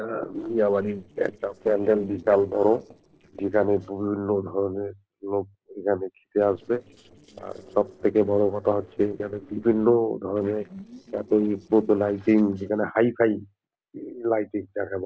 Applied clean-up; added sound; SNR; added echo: neural separator model SepFormer DNS4.